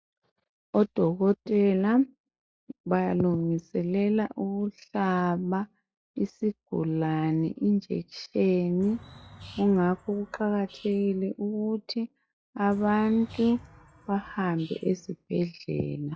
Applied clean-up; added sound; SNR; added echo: classical method log-MMSE.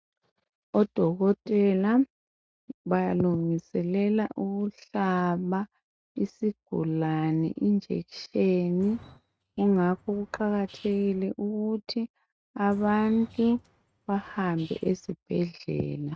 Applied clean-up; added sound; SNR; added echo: neural mask model RNNoise.